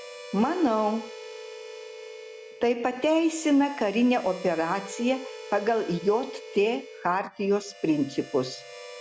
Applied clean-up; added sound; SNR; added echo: none; Harmonica; 15 dB; none.